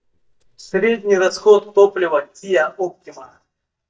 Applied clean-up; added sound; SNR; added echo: neural mask model DeepFilterNet 3.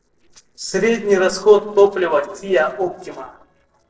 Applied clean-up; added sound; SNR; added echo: neural separator model SepFormer DNS4.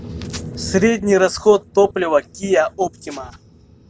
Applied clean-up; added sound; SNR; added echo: none; none; none; none.